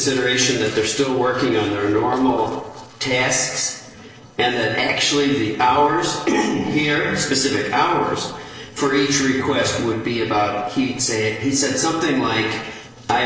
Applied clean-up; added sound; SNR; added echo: neural separator model SepFormer DNS4.